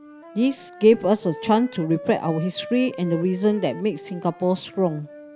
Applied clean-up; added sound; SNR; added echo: none; Wind instrument, woodwind instrument; 16 dB; none.